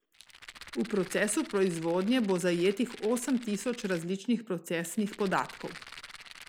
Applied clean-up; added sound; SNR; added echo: none; Rattle; 18 dB; none.